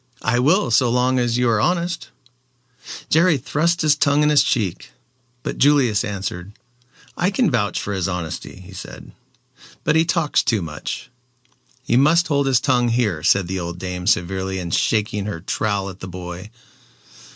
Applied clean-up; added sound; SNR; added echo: none; none; none; none.